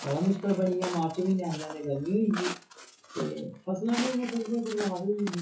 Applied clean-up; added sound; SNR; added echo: classical method WPE with log-MMSE.